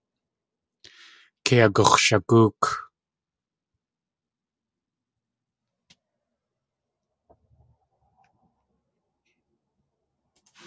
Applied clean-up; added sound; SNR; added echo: none; none; none; none.